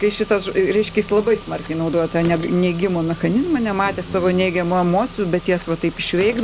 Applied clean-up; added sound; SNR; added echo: none; Engine / Car + Tearing; 16 dB; none.